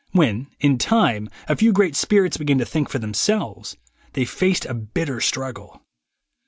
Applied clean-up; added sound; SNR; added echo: none; none; none; none.